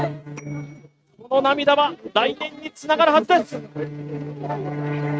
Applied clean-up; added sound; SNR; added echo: neural mask model RNNoise.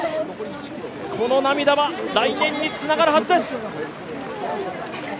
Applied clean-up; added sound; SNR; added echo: none; none; none; none.